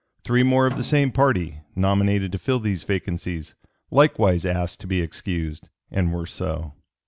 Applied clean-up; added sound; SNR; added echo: none; Snare drum; 19 dB; none.